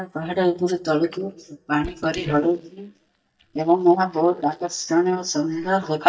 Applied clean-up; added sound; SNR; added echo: neural mask model DeepFilterNet 3.